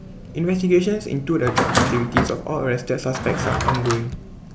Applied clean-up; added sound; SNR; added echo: none; Drawer open or close; 3 dB; none.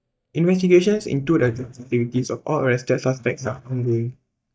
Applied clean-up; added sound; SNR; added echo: neural mask model DeepFilterNet 3.